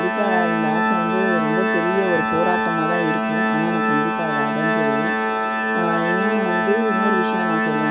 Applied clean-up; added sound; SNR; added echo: none; Organ; -4 dB; none.